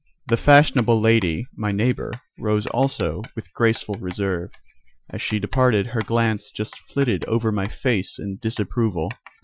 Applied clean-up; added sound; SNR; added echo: classical method Wiener filter.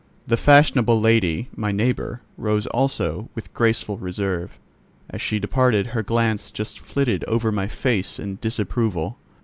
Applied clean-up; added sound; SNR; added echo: none; none; none; none.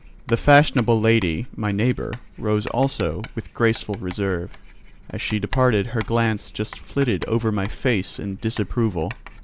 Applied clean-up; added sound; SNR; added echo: none; Writing; 16 dB; none.